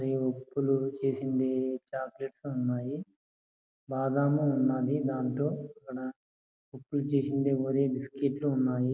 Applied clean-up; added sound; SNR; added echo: none; none; none; none.